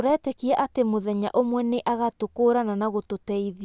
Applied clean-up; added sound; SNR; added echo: none; none; none; none.